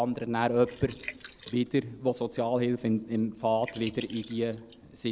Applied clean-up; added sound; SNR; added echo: none; Liquid; 20 dB; none.